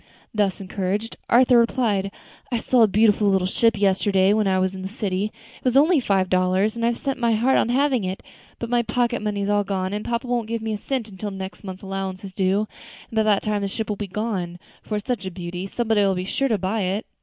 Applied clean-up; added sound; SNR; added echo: none; none; none; none.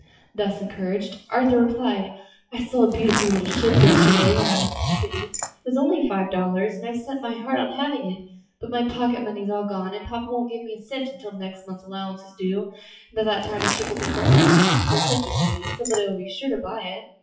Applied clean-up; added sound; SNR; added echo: classical method WPE with log-MMSE.